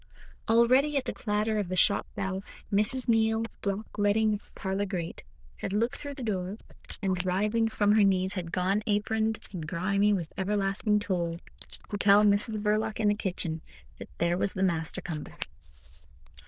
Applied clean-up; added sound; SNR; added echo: neural diffusion model UNIVERSE++.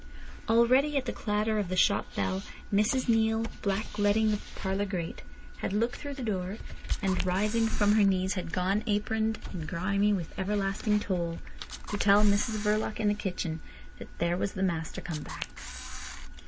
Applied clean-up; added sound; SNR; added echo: none; Camera; 13 dB; none.